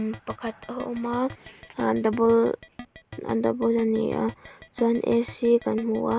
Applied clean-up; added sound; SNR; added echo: none; Keyboard (musical); 18 dB; none.